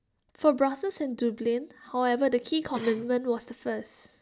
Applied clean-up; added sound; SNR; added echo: none; Cough; 18 dB; none.